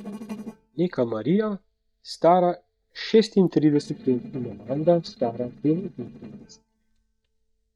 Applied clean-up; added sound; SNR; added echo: neural mask model DeepFilterNet 3.